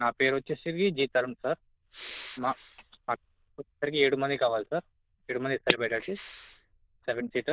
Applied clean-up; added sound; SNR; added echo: neural diffusion model UNIVERSE++.